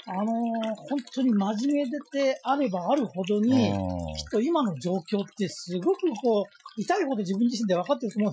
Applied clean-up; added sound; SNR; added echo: classical method Wiener filter.